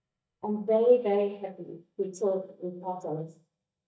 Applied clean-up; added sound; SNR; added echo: neural mask model DeepFilterNet 3.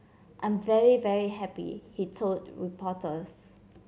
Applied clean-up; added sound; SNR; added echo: none; none; none; none.